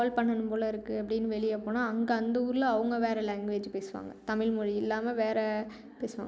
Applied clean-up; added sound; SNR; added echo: none; none; none; none.